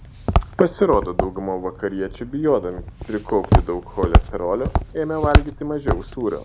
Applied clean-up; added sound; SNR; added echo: none; Walk, footsteps; -1 dB; none.